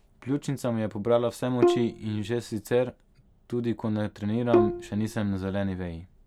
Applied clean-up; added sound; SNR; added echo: none; Bowed string instrument; -1 dB; none.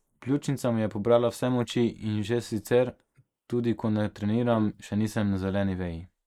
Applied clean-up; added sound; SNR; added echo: neural mask model Resemble Enhance denoiser.